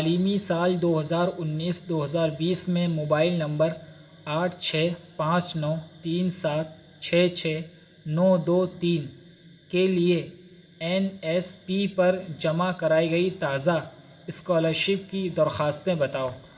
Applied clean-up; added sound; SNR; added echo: none; none; none; reverberation time 1.4 s.